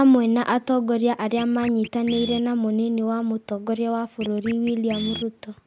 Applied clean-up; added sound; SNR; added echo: none; Scratching (performance technique); 17 dB; none.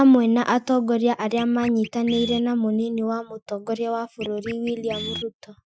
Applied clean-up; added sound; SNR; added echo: classical method Wiener filter.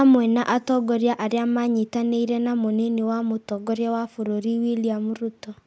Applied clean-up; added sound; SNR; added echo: none; none; none; none.